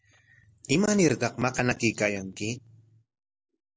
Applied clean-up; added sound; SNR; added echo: none; none; none; none.